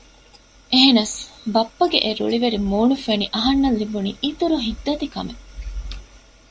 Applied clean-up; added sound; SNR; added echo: none; none; none; none.